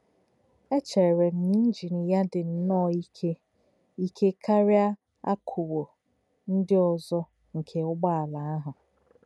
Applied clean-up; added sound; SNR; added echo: none; none; none; none.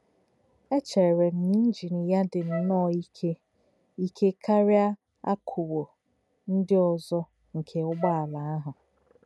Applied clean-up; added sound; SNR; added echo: none; Wind instrument, woodwind instrument; 12 dB; none.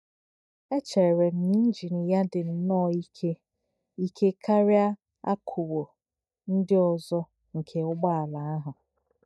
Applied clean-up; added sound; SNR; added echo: neural mask model DeepFilterNet 3.